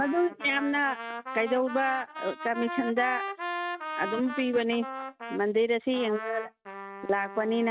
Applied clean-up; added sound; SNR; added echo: neural mask model RNNoise.